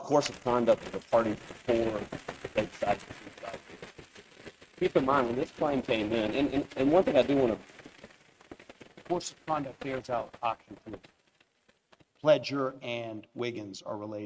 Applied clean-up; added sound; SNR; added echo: neural mask model RNNoise.